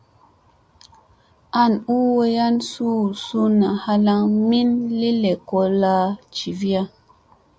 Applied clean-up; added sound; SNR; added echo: none; none; none; none.